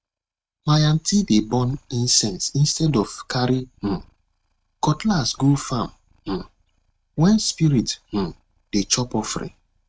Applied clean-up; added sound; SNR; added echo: neural mask model RNNoise.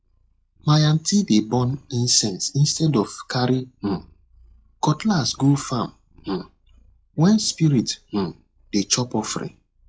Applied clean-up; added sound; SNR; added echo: classical method log-MMSE.